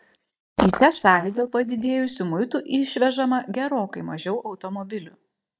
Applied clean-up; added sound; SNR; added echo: neural mask model DeepFilterNet 3.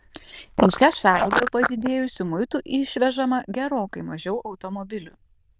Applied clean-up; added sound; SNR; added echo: neural diffusion model UNIVERSE++.